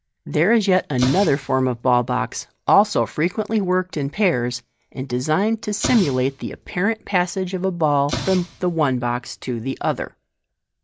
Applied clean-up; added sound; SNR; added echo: none; Explosion; 13 dB; none.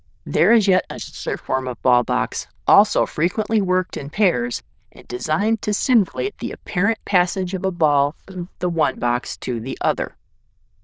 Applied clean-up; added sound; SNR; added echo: neural diffusion model UNIVERSE++.